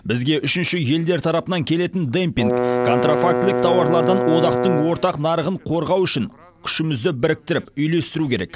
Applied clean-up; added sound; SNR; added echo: none; Bowed string instrument; 1 dB; none.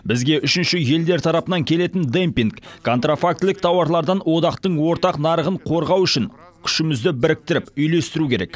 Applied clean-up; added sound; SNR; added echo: none; none; none; none.